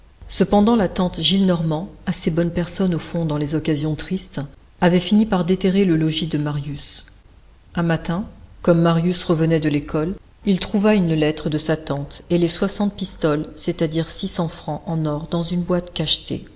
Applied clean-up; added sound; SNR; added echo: none; none; none; none.